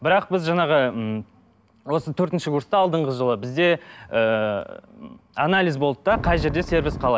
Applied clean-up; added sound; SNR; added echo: none; Wind; 6 dB; none.